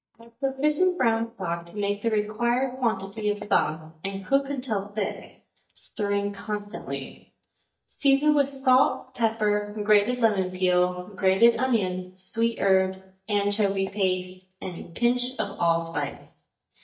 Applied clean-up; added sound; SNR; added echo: neural mask model DeepFilterNet 3.